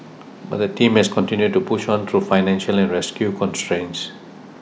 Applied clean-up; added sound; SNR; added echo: none; none; none; none.